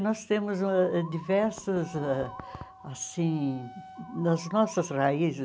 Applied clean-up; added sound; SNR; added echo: none; Musical instrument + Wind instrument, woodwind instrument; 19 dB; none.